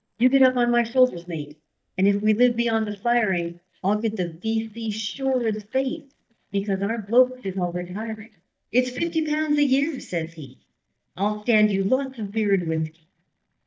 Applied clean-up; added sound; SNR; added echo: neural mask model DeepFilterNet 3.